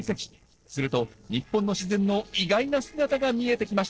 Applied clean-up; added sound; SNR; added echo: neural separator model SepFormer DNS4.